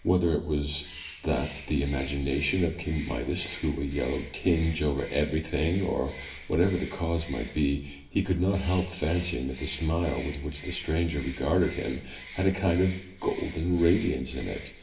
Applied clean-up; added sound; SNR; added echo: none; Bird; 18 dB; reverberation time 0.7 s.